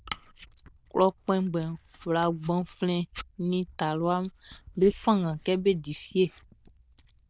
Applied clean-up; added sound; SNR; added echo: neural diffusion model UNIVERSE++.